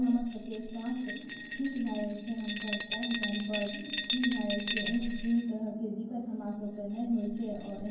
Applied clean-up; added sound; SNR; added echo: none; Glass; 1 dB; reverberation time 0.9 s.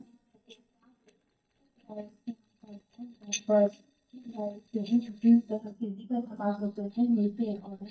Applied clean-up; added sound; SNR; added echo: neural mask model DeepFilterNet 3.